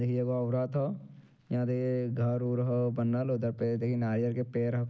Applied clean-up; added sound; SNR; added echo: none; none; none; none.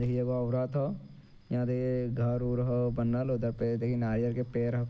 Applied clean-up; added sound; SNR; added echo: none; Sliding door; 18 dB; none.